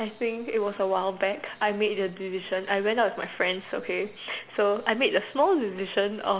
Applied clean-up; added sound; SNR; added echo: none; none; none; none.